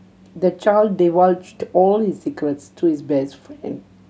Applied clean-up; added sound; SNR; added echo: none; none; none; none.